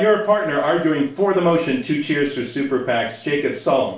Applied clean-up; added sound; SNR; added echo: none; none; none; reverberation time 0.3 s.